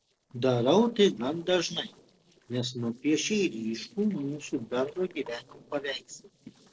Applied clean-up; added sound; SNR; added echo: neural separator model SepFormer DNS4.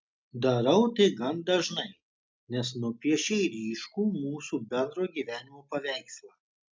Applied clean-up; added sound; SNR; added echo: none; none; none; none.